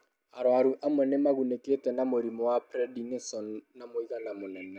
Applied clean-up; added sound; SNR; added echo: none; none; none; none.